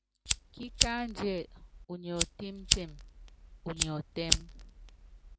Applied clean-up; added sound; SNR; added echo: none; Fire; -5 dB; none.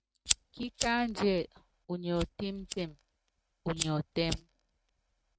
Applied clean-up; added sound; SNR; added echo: neural mask model RNNoise.